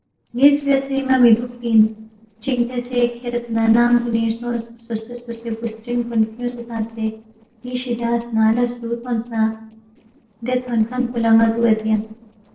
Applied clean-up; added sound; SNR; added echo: neural separator model SepFormer DNS4.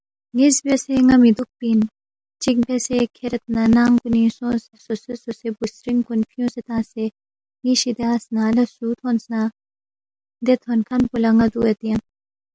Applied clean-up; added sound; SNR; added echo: none; none; none; none.